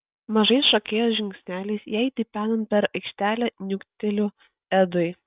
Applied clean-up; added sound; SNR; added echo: none; none; none; none.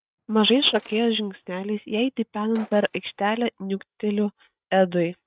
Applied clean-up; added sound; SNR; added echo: neural mask model RNNoise.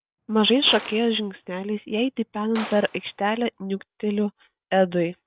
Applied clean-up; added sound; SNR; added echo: none; Gunshot, gunfire; 17 dB; none.